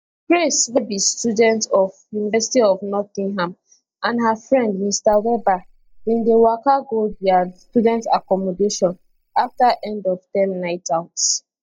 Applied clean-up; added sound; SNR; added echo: neural mask model DeepFilterNet 3.